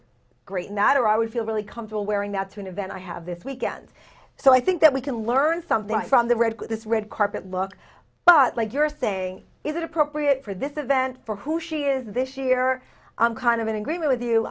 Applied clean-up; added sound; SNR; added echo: none; none; none; none.